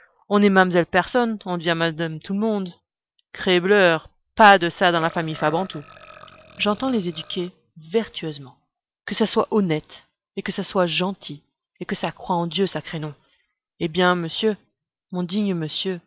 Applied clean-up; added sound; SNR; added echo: neural separator model SepFormer DNS4.